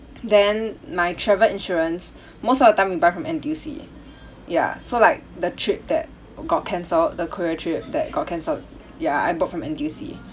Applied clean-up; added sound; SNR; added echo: none; none; none; none.